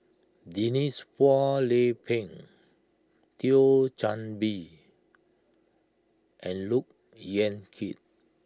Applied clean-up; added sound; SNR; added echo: none; none; none; none.